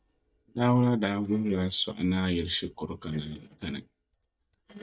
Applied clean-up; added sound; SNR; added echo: neural mask model DeepFilterNet 3.